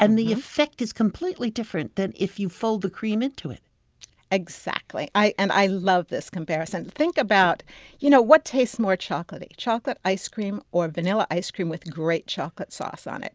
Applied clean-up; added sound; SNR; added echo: none; none; none; none.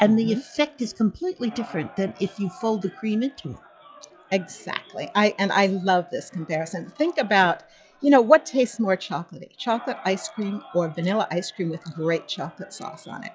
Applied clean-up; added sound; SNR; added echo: classical method log-MMSE.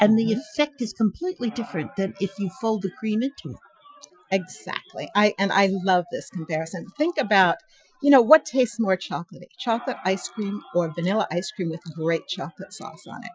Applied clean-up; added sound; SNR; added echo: classical method Wiener filter.